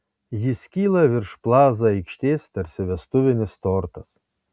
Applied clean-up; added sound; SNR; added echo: none; none; none; none.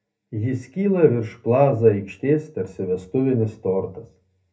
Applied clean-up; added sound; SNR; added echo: none; none; none; reverberation time 0.3 s.